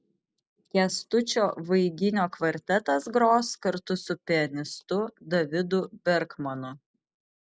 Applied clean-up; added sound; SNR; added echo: none; none; none; none.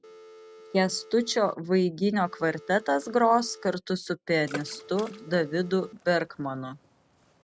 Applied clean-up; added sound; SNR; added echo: none; Telephone + Water / Splash, splatter; 19 dB; none.